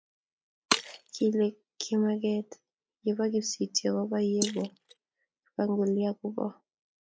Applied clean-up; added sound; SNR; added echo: neural mask model Resemble Enhance denoiser.